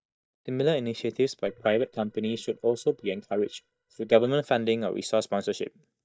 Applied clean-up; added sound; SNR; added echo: neural mask model DeepFilterNet 3.